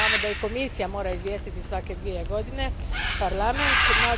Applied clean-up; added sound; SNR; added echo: none; Bird; -4 dB; none.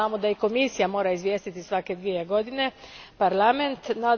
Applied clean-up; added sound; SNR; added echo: none; none; none; none.